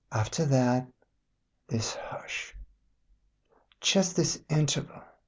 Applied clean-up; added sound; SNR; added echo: none; none; none; none.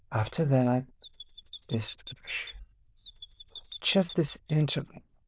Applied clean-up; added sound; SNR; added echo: neural diffusion model UNIVERSE++.